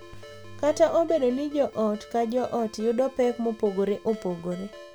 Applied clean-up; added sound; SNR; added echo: none; Ringtone; 20 dB; none.